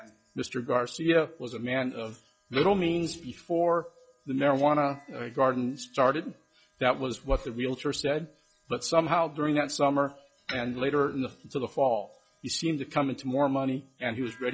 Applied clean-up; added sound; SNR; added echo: classical method log-MMSE.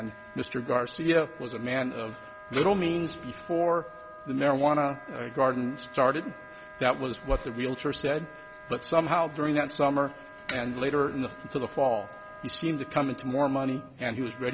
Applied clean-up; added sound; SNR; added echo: none; Wind instrument, woodwind instrument; 17 dB; none.